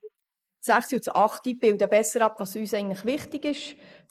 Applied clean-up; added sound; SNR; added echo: neural mask model Resemble Enhance denoiser.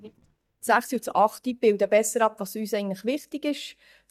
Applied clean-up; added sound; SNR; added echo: neural mask model DeepFilterNet 3.